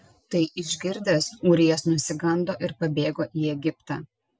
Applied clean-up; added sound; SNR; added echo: none; none; none; none.